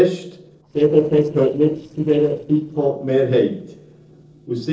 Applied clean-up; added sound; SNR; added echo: neural separator model SepFormer DNS4.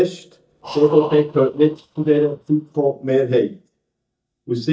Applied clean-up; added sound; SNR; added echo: neural mask model DeepFilterNet 3.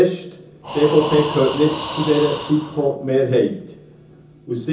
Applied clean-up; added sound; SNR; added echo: none; Breathing; 10 dB; reverberation time 0.5 s.